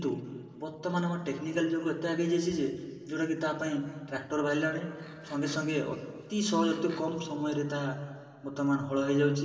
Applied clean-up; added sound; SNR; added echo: none; Livestock, farm animals, working animals; 20 dB; reverberation time 2.0 s.